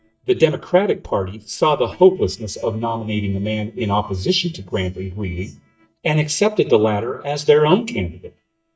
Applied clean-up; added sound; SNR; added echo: neural mask model DeepFilterNet 3.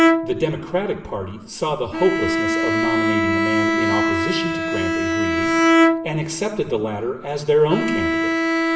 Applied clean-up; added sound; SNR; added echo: none; Bowed string instrument; -3 dB; reverberation time 0.8 s.